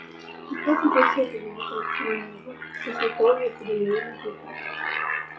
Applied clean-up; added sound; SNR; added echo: classical method log-MMSE.